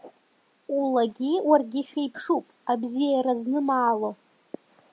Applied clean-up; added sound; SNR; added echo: none; none; none; none.